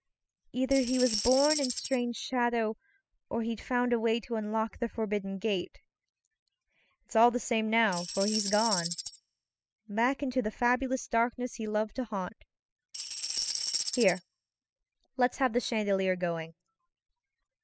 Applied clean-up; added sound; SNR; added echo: classical method spectral subtraction.